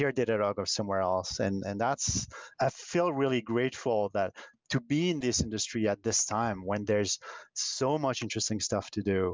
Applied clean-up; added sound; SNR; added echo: none; none; none; none.